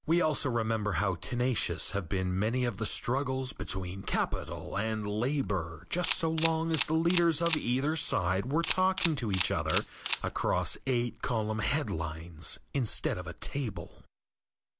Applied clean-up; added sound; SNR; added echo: none; Camera; -1 dB; none.